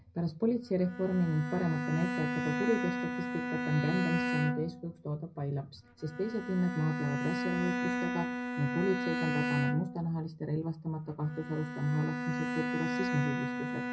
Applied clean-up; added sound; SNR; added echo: none; Bowed string instrument; 2 dB; reverberation time 0.5 s.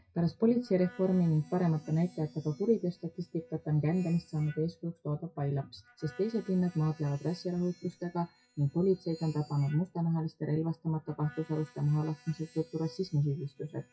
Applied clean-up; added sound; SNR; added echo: classical method WPE with log-MMSE.